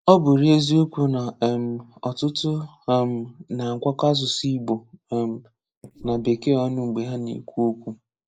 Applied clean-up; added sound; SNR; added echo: neural mask model Resemble Enhance denoiser.